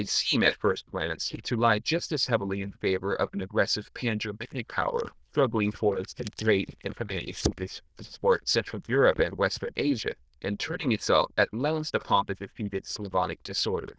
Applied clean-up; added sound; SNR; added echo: neural diffusion model UNIVERSE++.